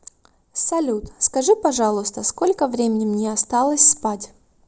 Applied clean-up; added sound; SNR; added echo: none; none; none; none.